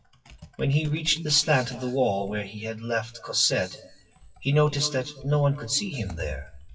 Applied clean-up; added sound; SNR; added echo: classical method WPE with log-MMSE.